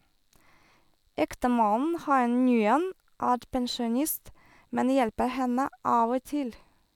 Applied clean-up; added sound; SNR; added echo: none; none; none; none.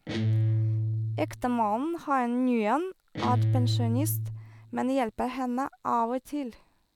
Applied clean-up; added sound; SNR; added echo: none; Guitar; 0 dB; none.